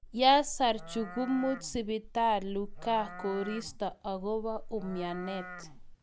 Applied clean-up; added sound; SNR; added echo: none; Livestock, farm animals, working animals; 12 dB; none.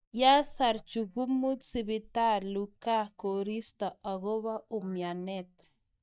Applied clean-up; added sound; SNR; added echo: neural mask model DeepFilterNet 3.